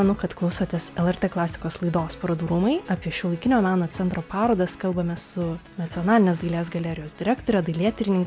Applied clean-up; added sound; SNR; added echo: none; none; none; none.